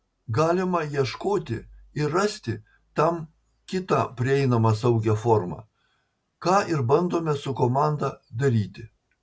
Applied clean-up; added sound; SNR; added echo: none; none; none; none.